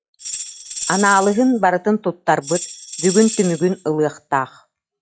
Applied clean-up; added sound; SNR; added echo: classical method log-MMSE.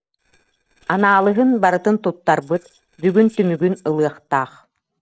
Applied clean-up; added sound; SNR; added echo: neural separator model SepFormer DNS4.